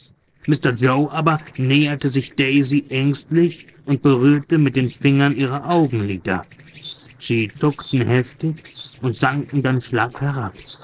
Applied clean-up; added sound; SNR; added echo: neural separator model SepFormer DNS4.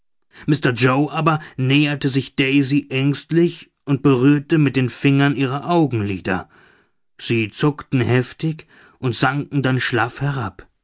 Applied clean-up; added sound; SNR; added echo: none; none; none; none.